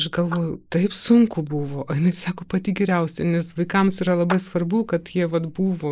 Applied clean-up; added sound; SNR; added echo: neural mask model Resemble Enhance denoiser.